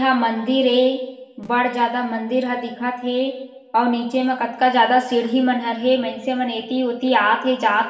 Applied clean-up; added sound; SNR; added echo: none; none; none; reverberation time 1.0 s.